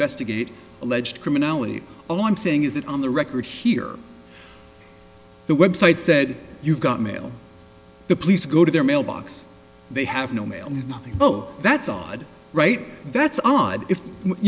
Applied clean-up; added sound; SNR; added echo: none; none; none; none.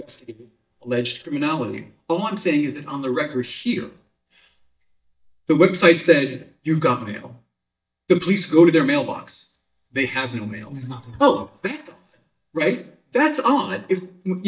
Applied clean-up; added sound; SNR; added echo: neural mask model DeepFilterNet 3.